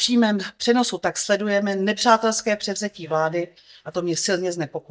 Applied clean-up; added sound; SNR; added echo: neural mask model DeepFilterNet 3.